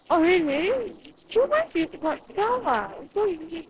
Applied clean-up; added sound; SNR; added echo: neural separator model SepFormer DNS4.